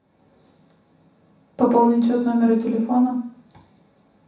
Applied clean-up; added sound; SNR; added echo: none; none; none; reverberation time 0.7 s.